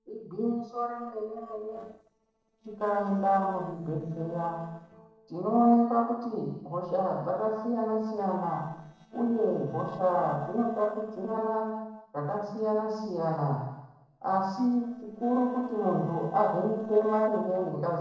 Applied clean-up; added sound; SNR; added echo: neural separator model SepFormer DNS4.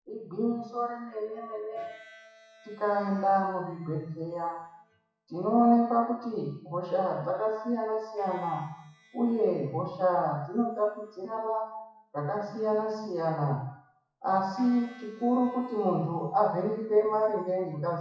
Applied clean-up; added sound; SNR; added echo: classical method WPE with log-MMSE.